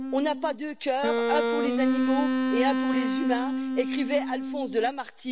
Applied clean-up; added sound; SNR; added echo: none; Wind instrument, woodwind instrument; -1 dB; none.